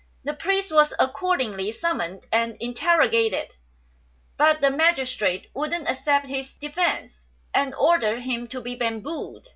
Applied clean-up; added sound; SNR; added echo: none; none; none; none.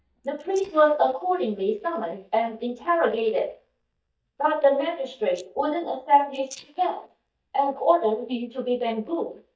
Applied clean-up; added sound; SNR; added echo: neural mask model DeepFilterNet 3.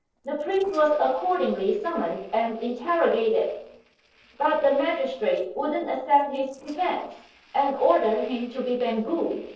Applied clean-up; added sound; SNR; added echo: neural separator model SepFormer DNS4.